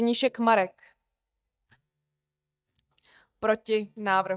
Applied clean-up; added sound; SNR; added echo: neural mask model DeepFilterNet 3.